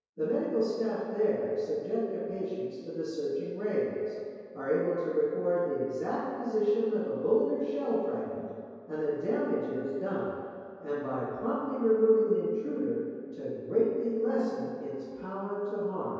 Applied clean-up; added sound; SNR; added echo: none; none; none; reverberation time 2.2 s.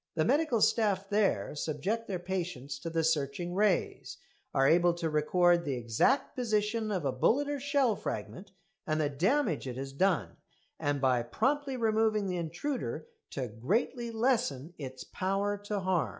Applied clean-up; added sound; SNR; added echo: none; none; none; none.